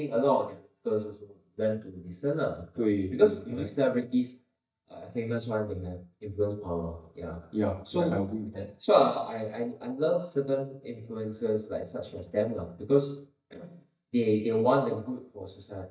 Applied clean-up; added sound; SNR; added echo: neural mask model DeepFilterNet 3.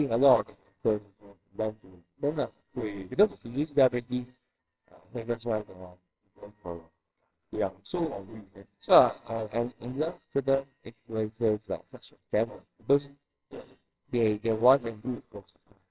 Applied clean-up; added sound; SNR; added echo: neural separator model SepFormer WHAMR!.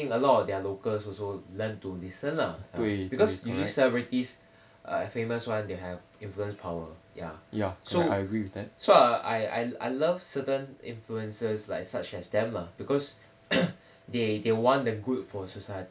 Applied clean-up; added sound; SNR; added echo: none; none; none; none.